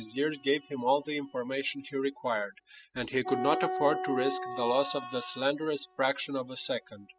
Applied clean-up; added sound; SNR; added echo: classical method spectral subtraction.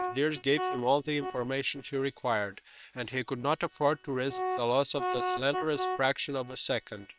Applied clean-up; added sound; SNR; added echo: neural separator model SepFormer WHAM!.